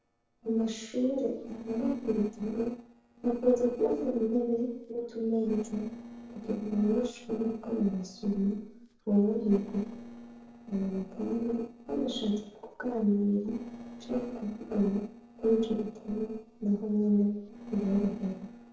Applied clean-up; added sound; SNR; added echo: neural separator model SepFormer DNS4.